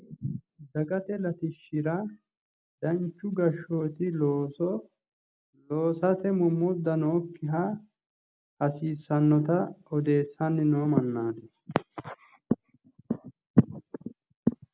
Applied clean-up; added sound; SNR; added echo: none; none; none; none.